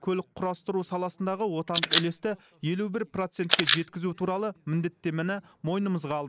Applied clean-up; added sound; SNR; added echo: neural mask model Resemble Enhance denoiser.